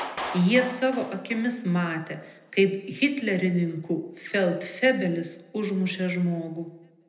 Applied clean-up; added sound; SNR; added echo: none; Clapping; 17 dB; reverberation time 0.9 s.